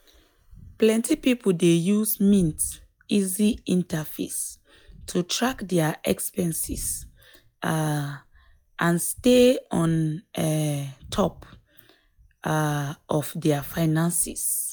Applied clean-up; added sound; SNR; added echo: classical method log-MMSE.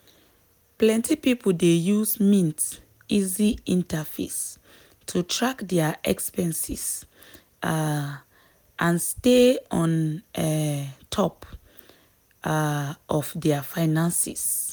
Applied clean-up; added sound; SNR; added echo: none; none; none; none.